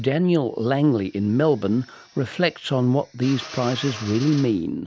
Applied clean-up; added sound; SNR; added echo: none; Drill; 20 dB; none.